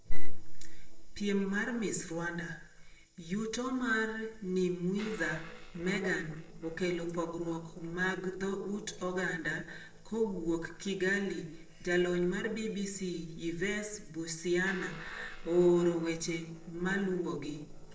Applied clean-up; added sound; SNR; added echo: neural separator model SepFormer DNS4.